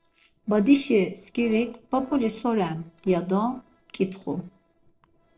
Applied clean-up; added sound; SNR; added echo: neural separator model SepFormer DNS4.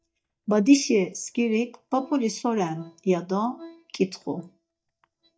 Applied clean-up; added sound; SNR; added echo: neural mask model DeepFilterNet 3.